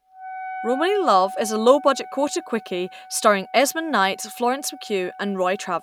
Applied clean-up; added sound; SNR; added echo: none; Wind instrument, woodwind instrument; 14 dB; none.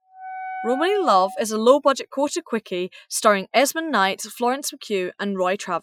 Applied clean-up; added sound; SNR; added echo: classical method Wiener filter.